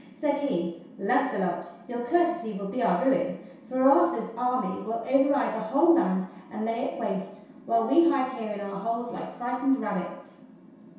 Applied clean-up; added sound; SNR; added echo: none; Wind instrument, woodwind instrument; 16 dB; reverberation time 0.7 s.